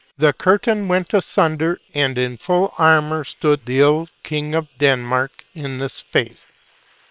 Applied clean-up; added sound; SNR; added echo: neural separator model SepFormer WHAM!.